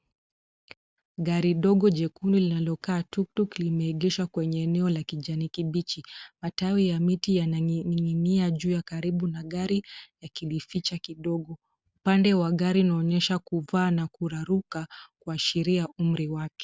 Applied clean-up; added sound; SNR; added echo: none; none; none; none.